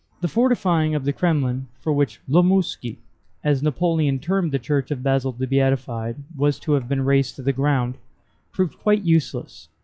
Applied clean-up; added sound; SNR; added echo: classical method log-MMSE.